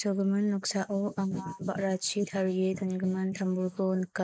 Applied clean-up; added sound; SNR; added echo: neural mask model Resemble Enhance denoiser.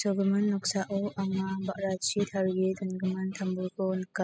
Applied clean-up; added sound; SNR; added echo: classical method spectral subtraction.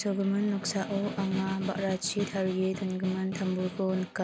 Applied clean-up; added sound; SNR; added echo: none; Snare drum; 9 dB; none.